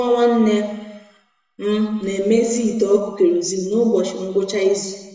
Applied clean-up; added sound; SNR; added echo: none; none; none; reverberation time 1.1 s.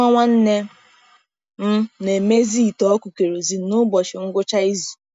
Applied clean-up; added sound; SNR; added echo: none; none; none; none.